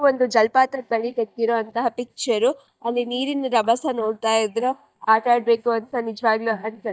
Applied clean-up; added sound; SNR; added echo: neural mask model DeepFilterNet 3.